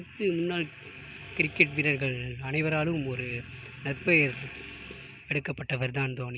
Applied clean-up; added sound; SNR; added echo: none; none; none; none.